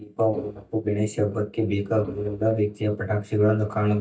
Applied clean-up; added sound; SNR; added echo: neural mask model DeepFilterNet 3.